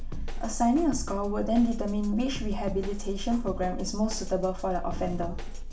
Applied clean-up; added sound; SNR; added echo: none; Drum kit; 16 dB; reverberation time 0.4 s.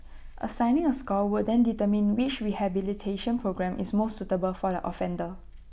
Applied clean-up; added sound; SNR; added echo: none; none; none; none.